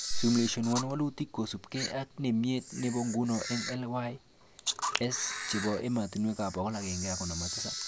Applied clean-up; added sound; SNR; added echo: none; Camera; 6 dB; none.